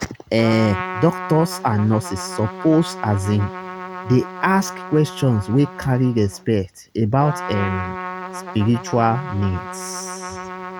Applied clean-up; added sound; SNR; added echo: none; Trumpet; 11 dB; none.